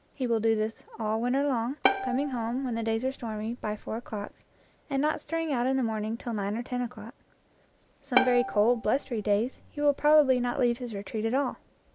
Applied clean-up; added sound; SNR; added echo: none; Bowed string instrument; 6 dB; none.